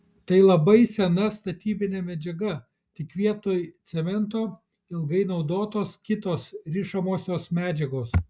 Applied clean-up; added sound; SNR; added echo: none; none; none; none.